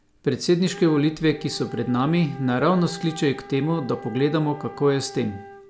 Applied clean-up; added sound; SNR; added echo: none; Wind instrument, woodwind instrument; 18 dB; none.